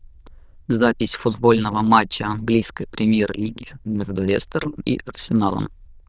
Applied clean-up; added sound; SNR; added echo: neural diffusion model UNIVERSE++.